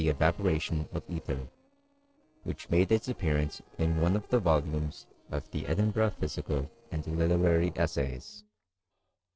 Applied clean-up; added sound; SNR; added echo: neural separator model SepFormer DNS4.